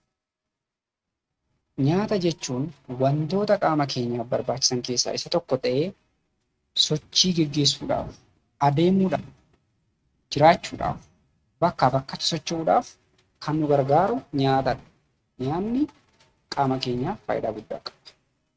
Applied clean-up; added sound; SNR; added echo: neural mask model RNNoise.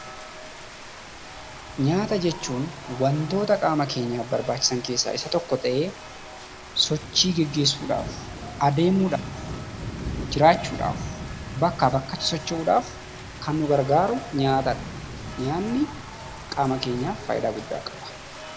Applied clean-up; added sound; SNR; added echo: none; Rain; 12 dB; none.